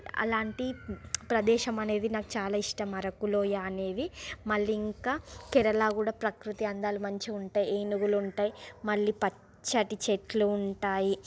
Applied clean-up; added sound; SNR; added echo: none; none; none; none.